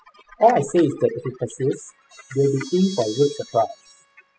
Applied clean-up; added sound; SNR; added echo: classical method spectral subtraction.